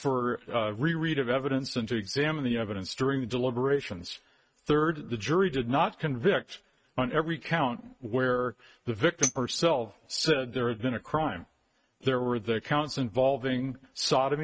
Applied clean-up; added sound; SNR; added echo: neural mask model RNNoise.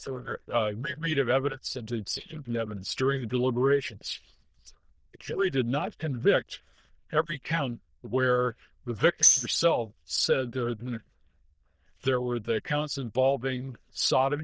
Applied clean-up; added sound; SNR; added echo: neural diffusion model UNIVERSE++.